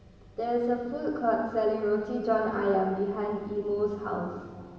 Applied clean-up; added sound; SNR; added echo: none; none; none; reverberation time 1.7 s.